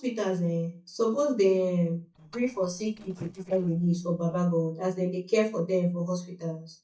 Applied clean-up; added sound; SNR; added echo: neural mask model DeepFilterNet 3.